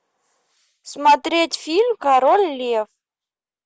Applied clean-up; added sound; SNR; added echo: none; none; none; none.